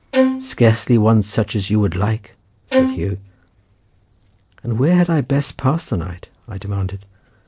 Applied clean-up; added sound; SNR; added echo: neural separator model SepFormer DNS4.